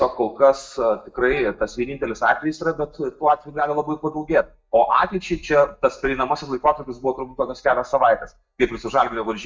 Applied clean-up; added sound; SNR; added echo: neural mask model DeepFilterNet 3.